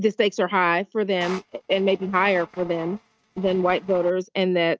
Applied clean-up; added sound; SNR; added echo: neural mask model RNNoise.